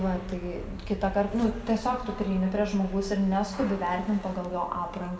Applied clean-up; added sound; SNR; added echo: none; none; none; none.